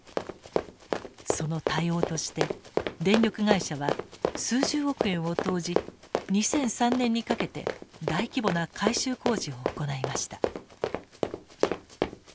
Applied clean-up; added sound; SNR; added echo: none; Run; 2 dB; none.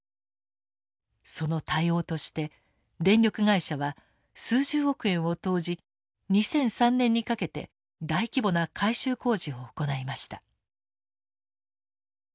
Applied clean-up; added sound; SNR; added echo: none; none; none; none.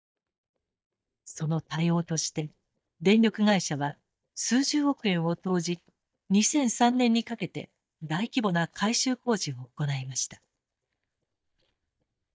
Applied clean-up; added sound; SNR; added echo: neural mask model DeepFilterNet 3.